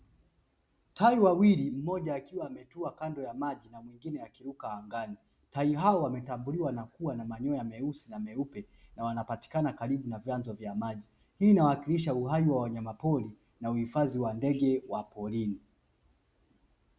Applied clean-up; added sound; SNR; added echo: none; none; none; none.